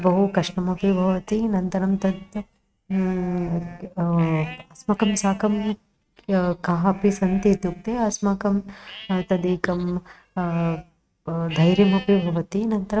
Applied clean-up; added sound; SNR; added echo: neural mask model RNNoise.